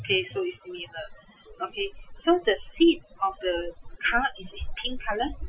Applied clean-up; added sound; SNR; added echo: classical method Wiener filter.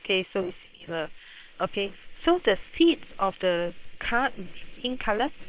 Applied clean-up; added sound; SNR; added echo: neural separator model SepFormer WHAM!.